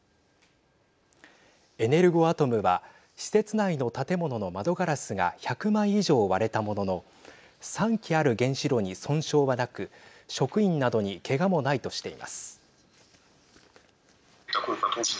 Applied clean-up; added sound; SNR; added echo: none; none; none; none.